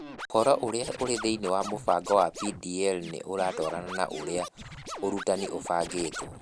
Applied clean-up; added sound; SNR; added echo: none; Scratching (performance technique); 12 dB; none.